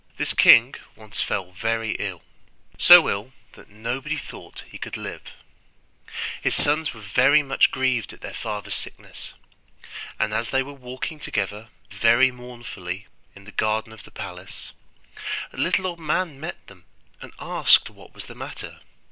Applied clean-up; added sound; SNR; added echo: none; none; none; none.